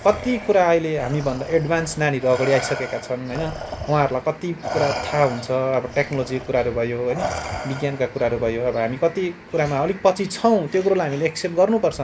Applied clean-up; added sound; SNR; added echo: none; Respiratory sounds; 12 dB; none.